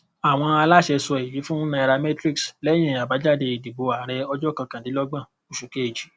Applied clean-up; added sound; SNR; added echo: none; none; none; none.